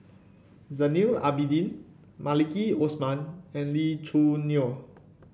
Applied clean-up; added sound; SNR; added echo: none; none; none; none.